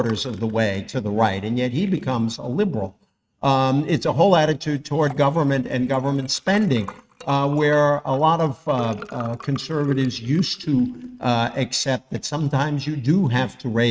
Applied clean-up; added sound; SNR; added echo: neural mask model RNNoise.